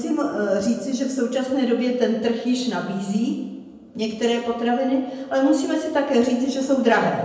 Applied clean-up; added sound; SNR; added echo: none; none; none; reverberation time 0.9 s.